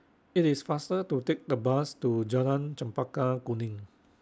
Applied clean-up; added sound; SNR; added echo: none; none; none; none.